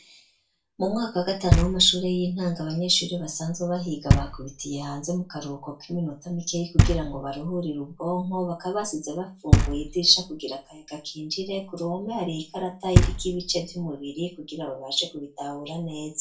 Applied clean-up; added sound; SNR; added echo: none; Knock; 0 dB; reverberation time 0.3 s.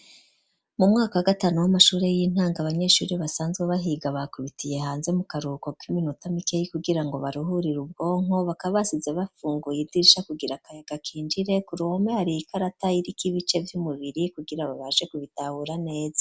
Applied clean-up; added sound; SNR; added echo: none; none; none; none.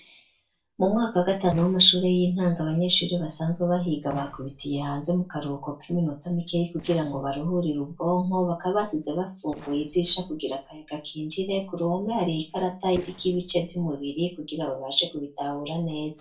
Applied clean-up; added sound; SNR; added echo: neural separator model SepFormer DNS4.